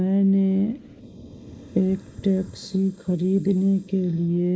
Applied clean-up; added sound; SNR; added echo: neural mask model Resemble Enhance denoiser.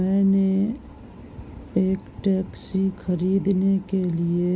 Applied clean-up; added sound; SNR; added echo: none; none; none; none.